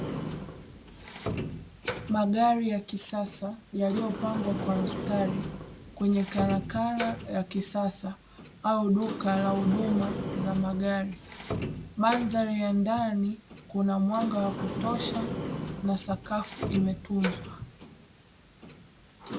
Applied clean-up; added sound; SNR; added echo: none; Sliding door; 7 dB; none.